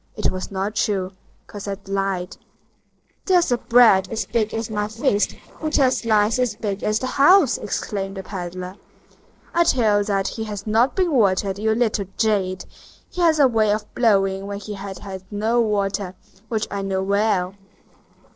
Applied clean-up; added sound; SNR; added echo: neural separator model SepFormer DNS4.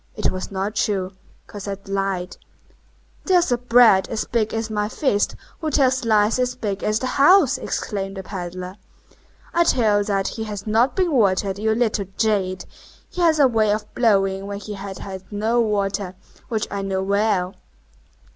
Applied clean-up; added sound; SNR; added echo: none; none; none; none.